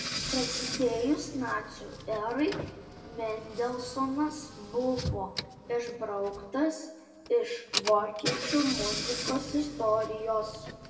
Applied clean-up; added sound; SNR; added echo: none; Engine / Car; 7 dB; reverberation time 1.3 s.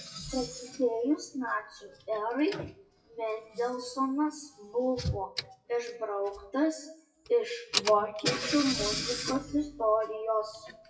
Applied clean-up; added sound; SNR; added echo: classical method WPE with log-MMSE.